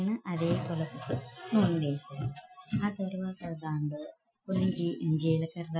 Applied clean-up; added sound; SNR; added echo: classical method Wiener filter.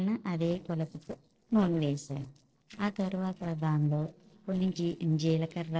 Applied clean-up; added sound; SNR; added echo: neural separator model SepFormer DNS4.